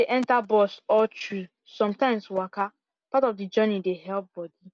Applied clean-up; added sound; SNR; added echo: none; none; none; none.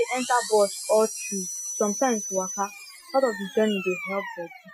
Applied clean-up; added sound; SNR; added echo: classical method Wiener filter.